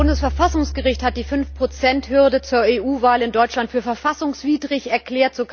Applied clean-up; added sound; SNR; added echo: none; Bowed string instrument; 10 dB; none.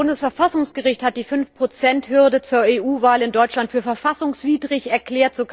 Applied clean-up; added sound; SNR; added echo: neural separator model SepFormer DNS4.